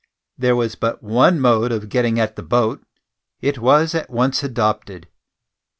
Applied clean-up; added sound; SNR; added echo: none; none; none; none.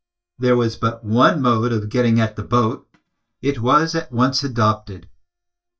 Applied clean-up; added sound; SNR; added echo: neural mask model DeepFilterNet 3.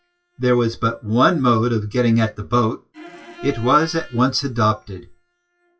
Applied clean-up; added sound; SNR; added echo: classical method WPE with log-MMSE.